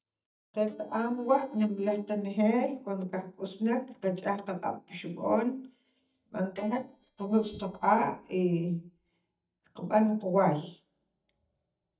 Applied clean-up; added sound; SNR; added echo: neural mask model DeepFilterNet 3.